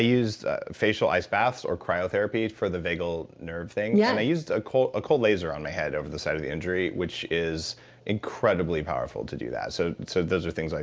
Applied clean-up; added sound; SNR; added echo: none; none; none; none.